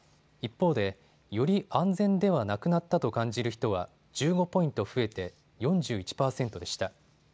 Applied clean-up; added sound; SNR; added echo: none; none; none; none.